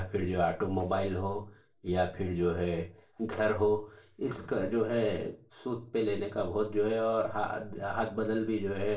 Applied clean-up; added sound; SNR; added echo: neural separator model SepFormer DNS4.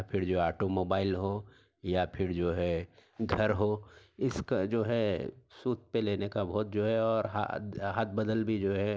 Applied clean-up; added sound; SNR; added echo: none; none; none; none.